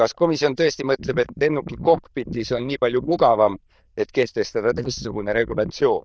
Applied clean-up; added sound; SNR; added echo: neural diffusion model UNIVERSE++.